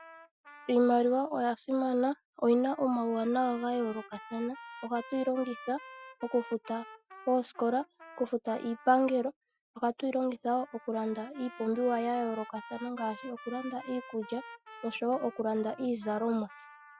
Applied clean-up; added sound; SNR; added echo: classical method Wiener filter.